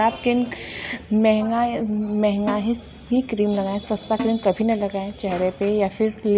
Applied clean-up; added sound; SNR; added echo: none; Snare drum; 14 dB; none.